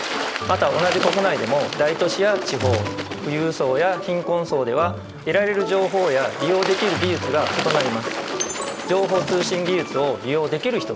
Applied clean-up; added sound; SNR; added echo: none; Water / Bird; 7 dB; none.